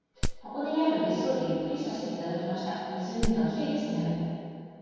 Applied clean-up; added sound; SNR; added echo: none; Wood; 3 dB; reverberation time 2.2 s.